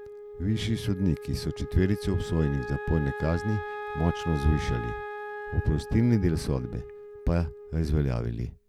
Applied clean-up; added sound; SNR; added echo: none; Wind instrument, woodwind instrument; 11 dB; none.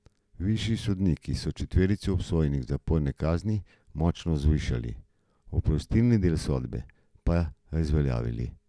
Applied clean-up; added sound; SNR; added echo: none; none; none; none.